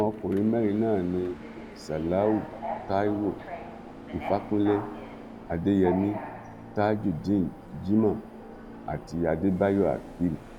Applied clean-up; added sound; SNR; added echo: none; Subway, metro, underground; 12 dB; none.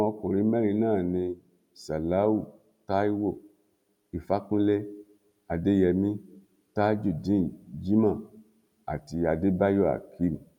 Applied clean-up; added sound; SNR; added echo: none; none; none; none.